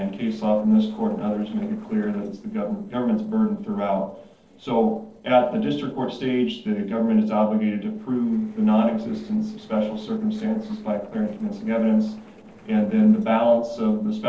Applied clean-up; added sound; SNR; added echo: neural separator model SepFormer DNS4.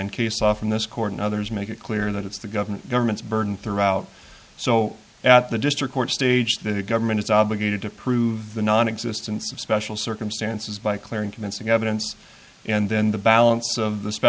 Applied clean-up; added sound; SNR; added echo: none; none; none; none.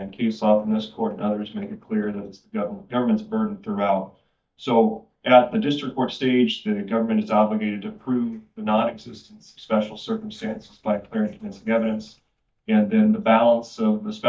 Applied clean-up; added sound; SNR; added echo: neural mask model DeepFilterNet 3.